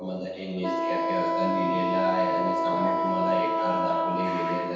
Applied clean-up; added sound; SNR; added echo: none; Wind instrument, woodwind instrument; -3 dB; reverberation time 1.2 s.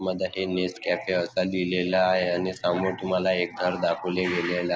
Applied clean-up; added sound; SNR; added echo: none; none; none; none.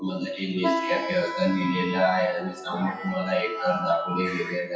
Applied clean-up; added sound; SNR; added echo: classical method WPE with log-MMSE.